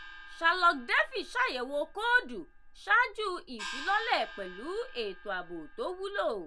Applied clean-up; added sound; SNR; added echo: none; Gong; 15 dB; none.